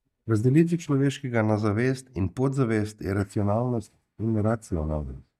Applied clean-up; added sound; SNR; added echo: neural mask model DeepFilterNet 3.